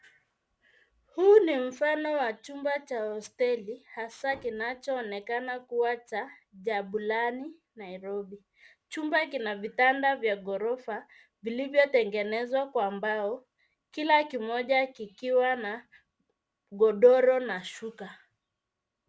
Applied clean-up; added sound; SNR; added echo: none; none; none; none.